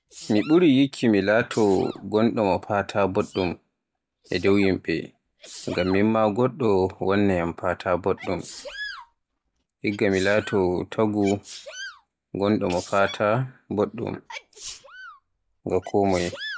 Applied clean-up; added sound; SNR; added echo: none; Sneeze; 18 dB; none.